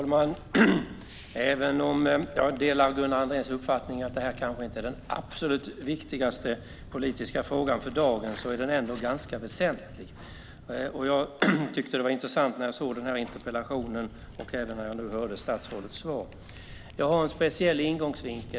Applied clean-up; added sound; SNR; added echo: none; Fire; 18 dB; none.